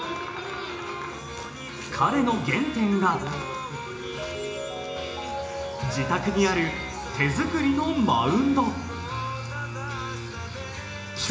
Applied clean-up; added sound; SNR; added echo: none; Mallet percussion; 13 dB; reverberation time 0.8 s.